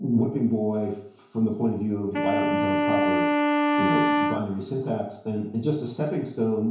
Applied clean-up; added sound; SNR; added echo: none; Wind instrument, woodwind instrument; -2 dB; reverberation time 0.6 s.